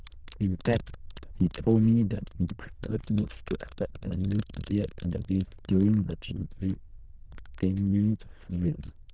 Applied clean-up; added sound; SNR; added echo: neural diffusion model UNIVERSE++.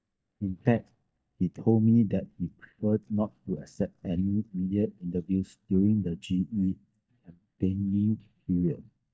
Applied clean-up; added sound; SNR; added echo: neural mask model DeepFilterNet 3.